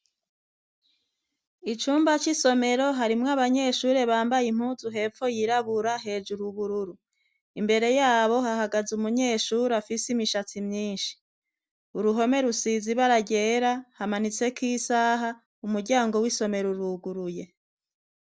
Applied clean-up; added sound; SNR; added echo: none; none; none; none.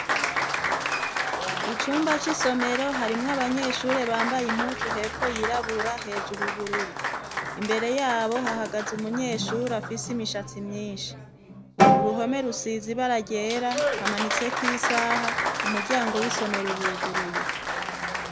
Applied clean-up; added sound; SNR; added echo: none; Applause; -1 dB; none.